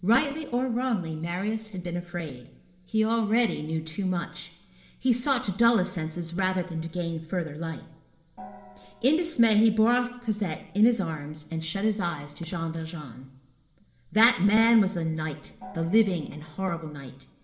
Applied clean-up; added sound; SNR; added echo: none; Gong; 19 dB; reverberation time 0.9 s.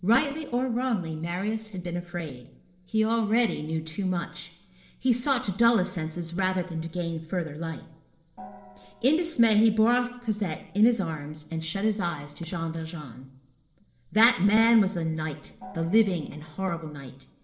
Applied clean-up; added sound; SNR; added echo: neural separator model SepFormer DNS4.